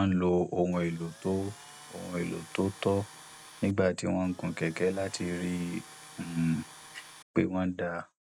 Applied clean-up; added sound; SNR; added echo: none; Tools; 19 dB; none.